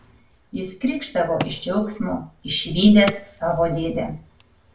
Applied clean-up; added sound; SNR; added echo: none; Wood; 14 dB; reverberation time 0.2 s.